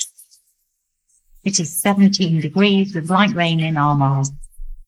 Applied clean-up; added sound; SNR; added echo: neural mask model Resemble Enhance denoiser.